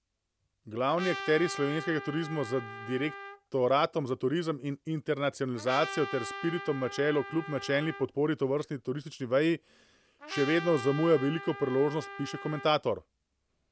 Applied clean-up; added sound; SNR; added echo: none; Trumpet; 11 dB; none.